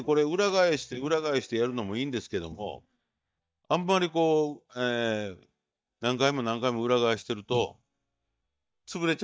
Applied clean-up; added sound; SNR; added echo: neural mask model DeepFilterNet 3.